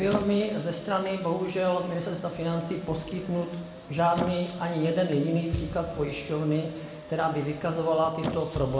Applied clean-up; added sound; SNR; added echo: none; Squeak; 13 dB; reverberation time 1.1 s.